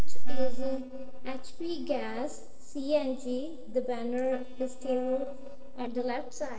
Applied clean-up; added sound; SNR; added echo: neural separator model SepFormer DNS4.